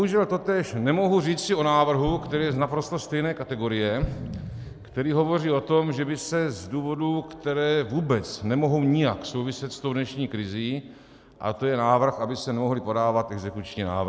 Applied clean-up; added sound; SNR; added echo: none; Explosion; 12 dB; none.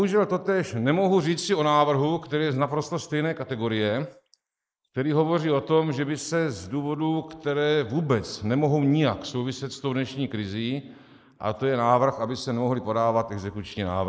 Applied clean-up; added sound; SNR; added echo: neural mask model Resemble Enhance denoiser.